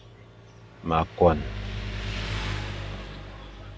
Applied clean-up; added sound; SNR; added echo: none; Motorcycle; 10 dB; none.